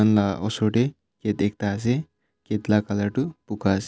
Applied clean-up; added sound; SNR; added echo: none; none; none; none.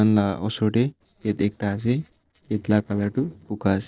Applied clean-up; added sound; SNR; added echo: neural separator model SepFormer DNS4.